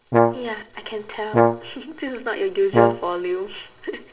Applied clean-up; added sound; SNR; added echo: none; Brass instrument; -4 dB; reverberation time 0.7 s.